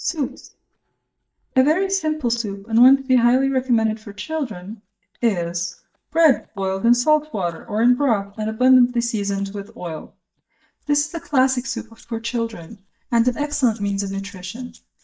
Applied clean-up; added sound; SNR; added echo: neural mask model DeepFilterNet 3.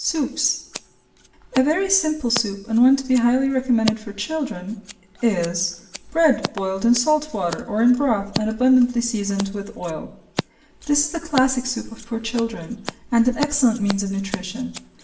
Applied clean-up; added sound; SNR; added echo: none; Scissors; 14 dB; reverberation time 0.6 s.